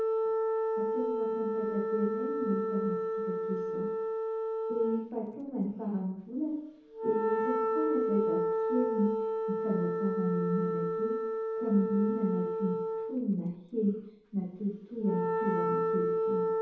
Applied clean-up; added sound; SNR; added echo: none; Wind instrument, woodwind instrument; -2 dB; reverberation time 2.0 s.